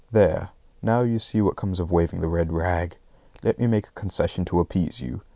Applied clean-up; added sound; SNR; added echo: none; none; none; none.